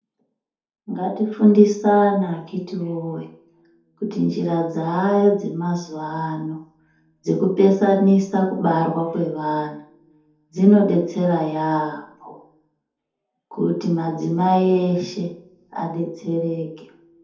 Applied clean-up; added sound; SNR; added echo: none; none; none; reverberation time 0.6 s.